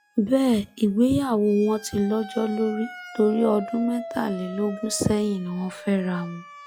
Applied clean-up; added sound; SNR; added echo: classical method log-MMSE.